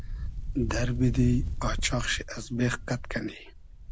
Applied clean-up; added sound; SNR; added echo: none; Wind; 3 dB; none.